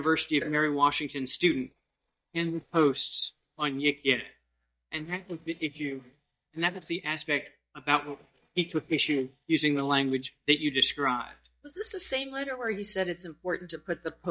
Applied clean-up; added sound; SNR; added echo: neural mask model DeepFilterNet 3.